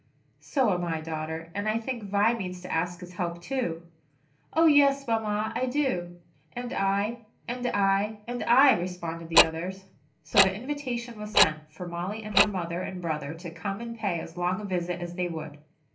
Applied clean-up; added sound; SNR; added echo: none; Tick-tock; 0 dB; reverberation time 0.3 s.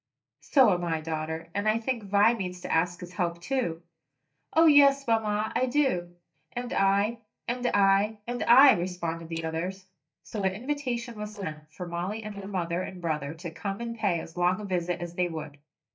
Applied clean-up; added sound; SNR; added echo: neural mask model DeepFilterNet 3.